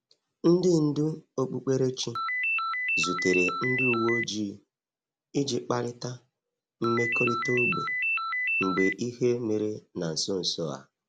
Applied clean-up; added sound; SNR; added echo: none; Ringtone; 0 dB; none.